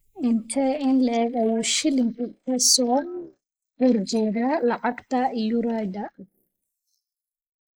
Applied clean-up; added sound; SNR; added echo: neural mask model Resemble Enhance denoiser.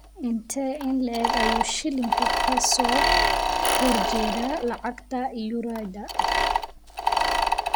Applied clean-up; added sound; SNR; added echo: none; Mechanisms; -3 dB; none.